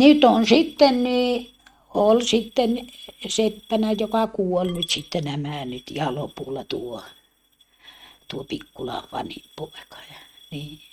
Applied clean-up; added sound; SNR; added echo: neural mask model RNNoise.